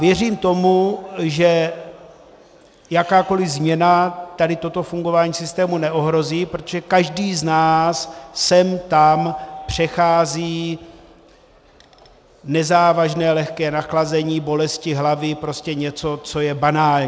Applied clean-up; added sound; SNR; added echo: none; none; none; none.